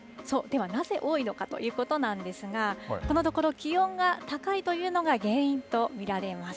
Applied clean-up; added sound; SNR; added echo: none; none; none; none.